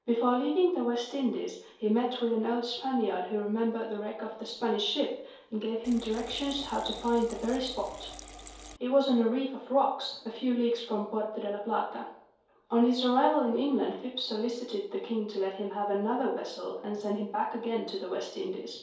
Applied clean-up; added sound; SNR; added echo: none; Liquid; 16 dB; reverberation time 2.4 s.